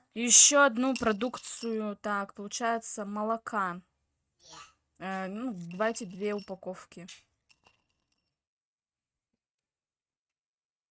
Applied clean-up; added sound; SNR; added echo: neural mask model RNNoise.